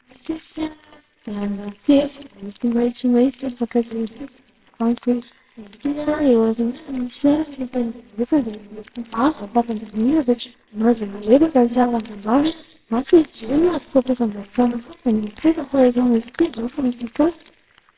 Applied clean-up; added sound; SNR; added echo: neural separator model SepFormer WHAMR!.